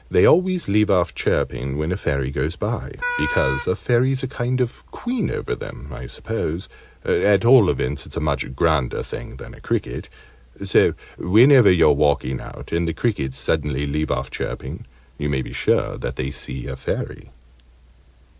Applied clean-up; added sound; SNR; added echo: none; Wind instrument, woodwind instrument; 6 dB; none.